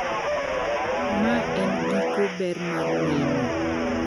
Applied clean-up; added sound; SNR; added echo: none; Guitar; -4 dB; none.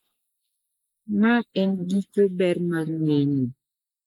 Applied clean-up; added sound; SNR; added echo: neural mask model Resemble Enhance denoiser.